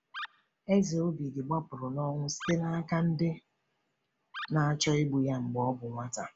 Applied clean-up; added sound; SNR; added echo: none; Animal; 15 dB; none.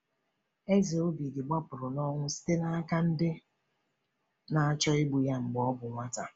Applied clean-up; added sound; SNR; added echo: none; none; none; none.